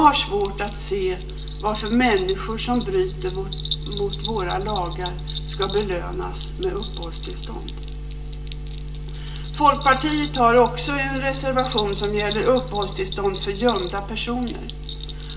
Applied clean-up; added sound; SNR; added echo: none; Bell; 13 dB; reverberation time 0.4 s.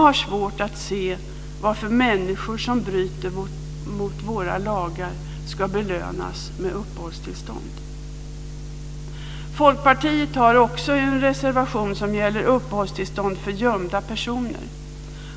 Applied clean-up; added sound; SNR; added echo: none; none; none; none.